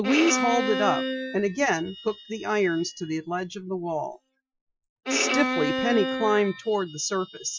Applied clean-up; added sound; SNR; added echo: classical method Wiener filter.